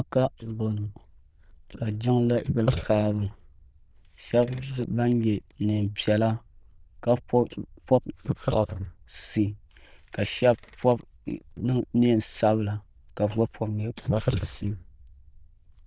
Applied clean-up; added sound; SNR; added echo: neural diffusion model UNIVERSE++.